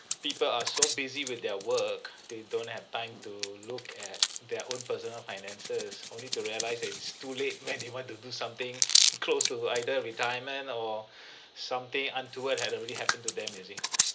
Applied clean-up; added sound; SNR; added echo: none; Hands; 0 dB; none.